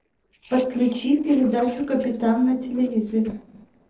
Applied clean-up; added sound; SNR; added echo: neural separator model SepFormer DNS4.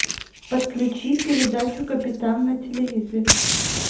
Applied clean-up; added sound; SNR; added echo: none; Fire; 3 dB; reverberation time 0.6 s.